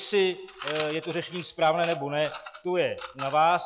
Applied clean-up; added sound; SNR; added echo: classical method log-MMSE.